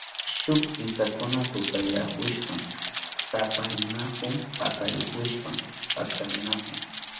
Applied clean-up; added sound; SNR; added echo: none; Rain; 0 dB; reverberation time 0.9 s.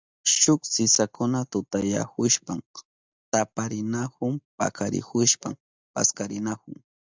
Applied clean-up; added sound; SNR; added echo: none; none; none; none.